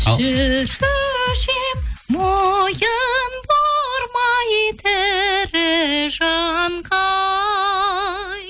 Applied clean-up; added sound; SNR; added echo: none; none; none; none.